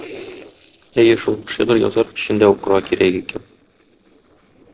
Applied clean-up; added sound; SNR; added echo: neural separator model SepFormer DNS4.